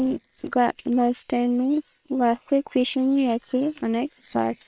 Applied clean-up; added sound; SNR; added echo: neural separator model SepFormer WHAM!.